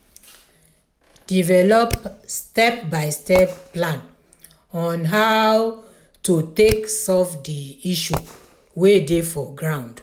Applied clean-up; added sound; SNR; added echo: none; Fireworks; 14 dB; none.